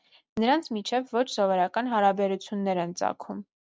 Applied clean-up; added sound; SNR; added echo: none; none; none; none.